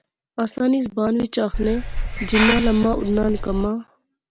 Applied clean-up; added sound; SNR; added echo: none; Hiss; 3 dB; none.